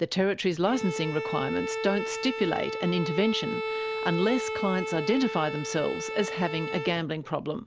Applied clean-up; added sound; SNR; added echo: none; Bowed string instrument; 5 dB; none.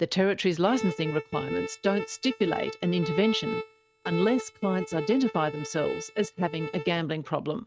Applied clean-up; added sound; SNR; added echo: neural mask model RNNoise.